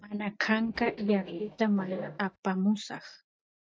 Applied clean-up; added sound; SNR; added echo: neural mask model DeepFilterNet 3.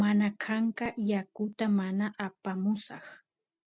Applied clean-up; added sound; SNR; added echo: none; none; none; none.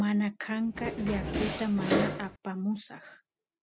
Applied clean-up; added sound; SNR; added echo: none; Door; 0 dB; none.